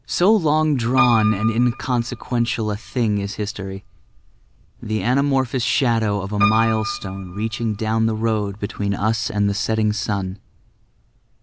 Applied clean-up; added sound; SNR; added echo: none; Piano; 12 dB; none.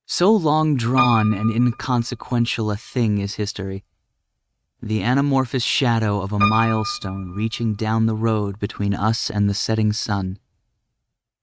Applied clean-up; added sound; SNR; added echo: neural mask model RNNoise.